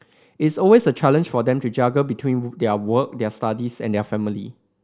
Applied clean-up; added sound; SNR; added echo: none; none; none; none.